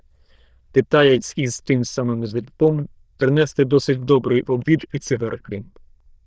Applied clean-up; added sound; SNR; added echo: neural diffusion model UNIVERSE++.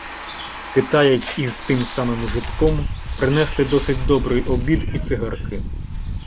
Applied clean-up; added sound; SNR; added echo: none; Bus; 5 dB; none.